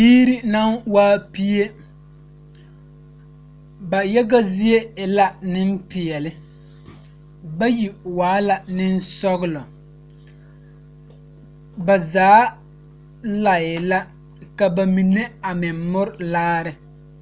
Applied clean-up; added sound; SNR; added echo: none; none; none; none.